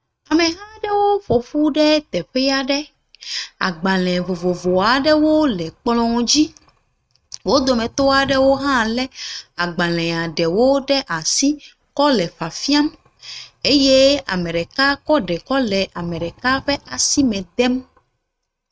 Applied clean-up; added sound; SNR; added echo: neural mask model RNNoise.